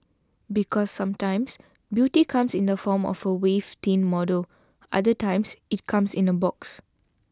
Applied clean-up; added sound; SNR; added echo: none; none; none; none.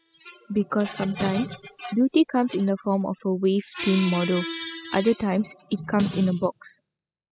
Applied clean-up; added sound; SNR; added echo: classical method spectral subtraction.